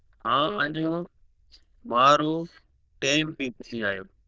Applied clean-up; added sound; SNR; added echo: neural diffusion model UNIVERSE++.